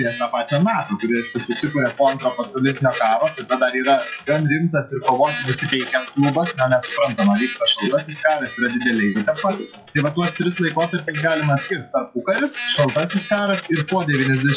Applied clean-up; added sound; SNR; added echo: classical method WPE with log-MMSE.